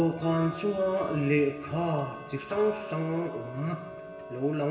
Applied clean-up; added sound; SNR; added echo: none; Tick-tock; 12 dB; reverberation time 1.3 s.